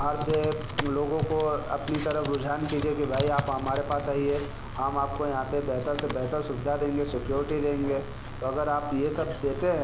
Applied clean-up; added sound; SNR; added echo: none; Computer keyboard; 7 dB; none.